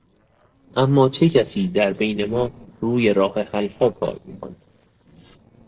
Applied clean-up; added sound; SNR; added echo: neural separator model SepFormer DNS4.